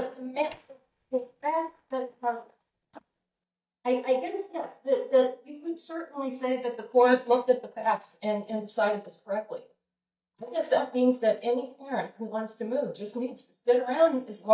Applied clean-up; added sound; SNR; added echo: neural mask model DeepFilterNet 3.